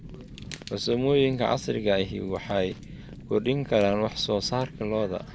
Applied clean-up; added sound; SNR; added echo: none; Fire; 15 dB; none.